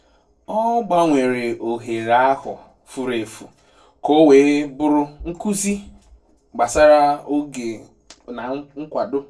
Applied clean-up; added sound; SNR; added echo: none; none; none; reverberation time 0.2 s.